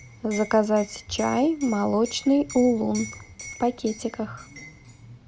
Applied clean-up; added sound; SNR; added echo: none; Liquid; 18 dB; none.